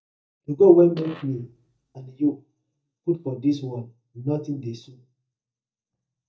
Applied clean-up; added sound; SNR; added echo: neural mask model DeepFilterNet 3.